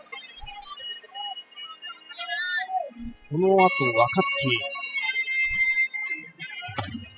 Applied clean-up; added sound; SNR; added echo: classical method spectral subtraction.